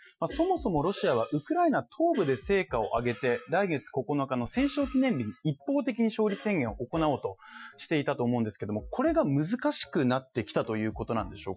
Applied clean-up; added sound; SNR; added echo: classical method Wiener filter.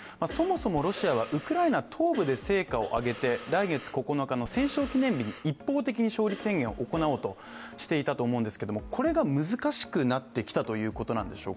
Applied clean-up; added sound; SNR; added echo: none; Breathing + Cough; 16 dB; none.